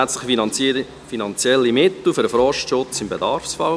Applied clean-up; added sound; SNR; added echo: none; none; none; none.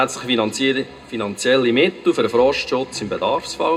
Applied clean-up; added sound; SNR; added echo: none; none; none; reverberation time 0.2 s.